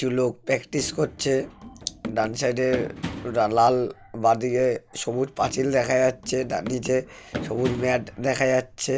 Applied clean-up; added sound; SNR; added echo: none; Run; 14 dB; none.